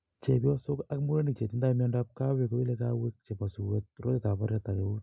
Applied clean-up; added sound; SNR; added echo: none; none; none; none.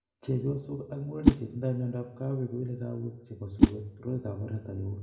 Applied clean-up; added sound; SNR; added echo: none; Whoosh, swoosh, swish; -3 dB; reverberation time 0.9 s.